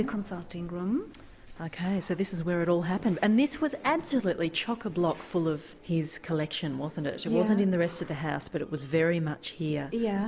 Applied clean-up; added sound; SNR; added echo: none; none; none; none.